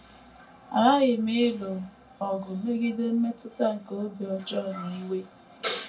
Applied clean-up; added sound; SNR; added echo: none; none; none; reverberation time 0.2 s.